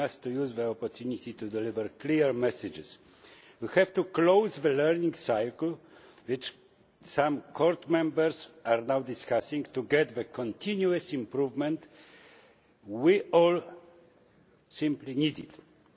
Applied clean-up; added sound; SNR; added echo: none; none; none; none.